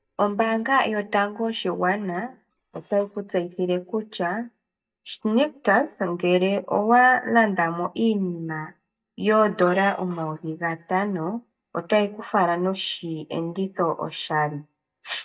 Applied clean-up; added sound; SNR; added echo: neural mask model DeepFilterNet 3.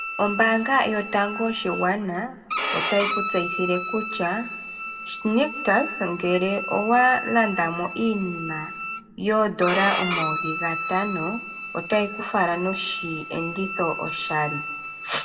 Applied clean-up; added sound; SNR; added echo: none; Bowed string instrument; 6 dB; reverberation time 1.4 s.